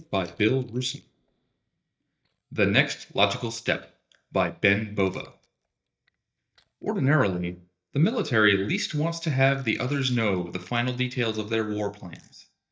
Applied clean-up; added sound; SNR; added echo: neural mask model DeepFilterNet 3.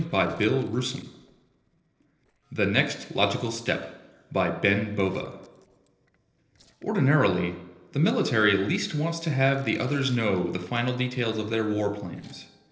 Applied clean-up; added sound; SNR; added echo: neural separator model SepFormer DNS4.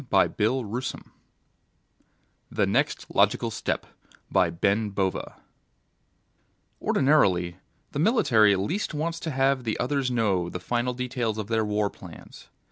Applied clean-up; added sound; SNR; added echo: none; none; none; none.